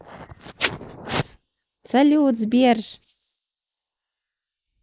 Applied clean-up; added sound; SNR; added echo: neural mask model Resemble Enhance denoiser.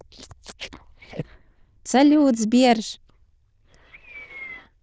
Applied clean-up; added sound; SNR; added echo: neural diffusion model UNIVERSE++.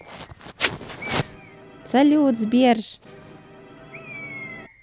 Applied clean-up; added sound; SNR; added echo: none; Musical instrument + Bird; 17 dB; none.